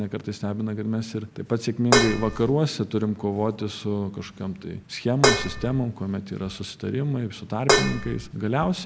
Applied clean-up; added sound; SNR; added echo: none; Dishes, pots, and pans; -3 dB; none.